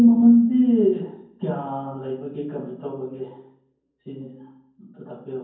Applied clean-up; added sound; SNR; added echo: none; none; none; reverberation time 0.9 s.